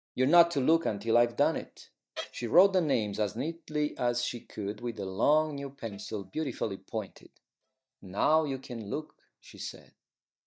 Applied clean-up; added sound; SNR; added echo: neural mask model DeepFilterNet 3.